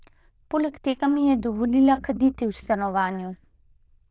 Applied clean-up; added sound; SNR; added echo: neural diffusion model UNIVERSE++.